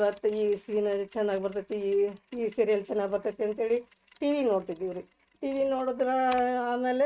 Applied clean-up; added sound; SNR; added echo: neural mask model RNNoise.